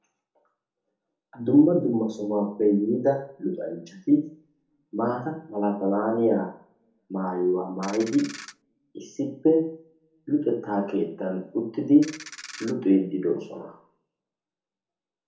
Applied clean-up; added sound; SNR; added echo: none; Ratchet, pawl; 15 dB; reverberation time 0.9 s.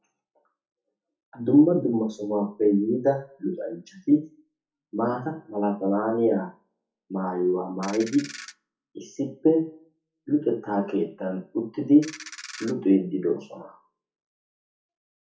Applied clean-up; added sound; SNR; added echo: classical method WPE with log-MMSE.